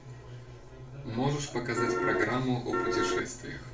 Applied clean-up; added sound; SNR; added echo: none; Piano; -4 dB; reverberation time 0.3 s.